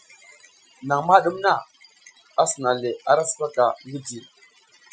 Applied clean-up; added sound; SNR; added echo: classical method Wiener filter.